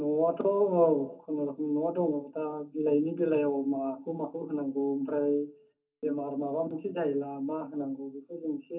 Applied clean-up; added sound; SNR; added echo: none; none; none; reverberation time 0.3 s.